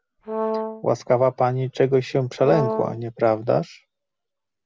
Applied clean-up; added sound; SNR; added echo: none; Brass instrument; 5 dB; none.